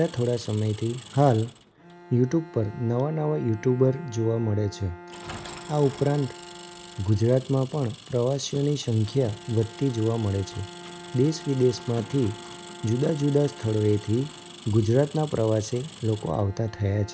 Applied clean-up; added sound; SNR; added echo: none; Engine + Bowed string instrument; 17 dB; none.